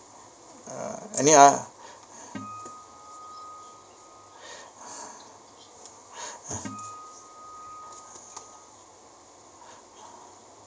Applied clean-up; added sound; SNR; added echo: none; Acoustic guitar; 15 dB; none.